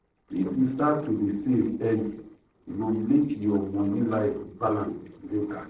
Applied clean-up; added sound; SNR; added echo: neural separator model SepFormer DNS4.